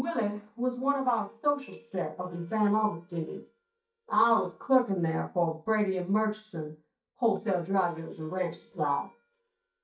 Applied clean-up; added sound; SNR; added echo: neural mask model DeepFilterNet 3.